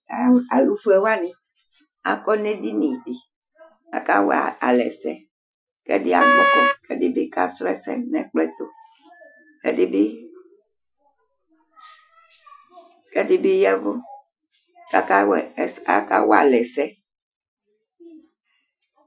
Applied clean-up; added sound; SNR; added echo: classical method Wiener filter.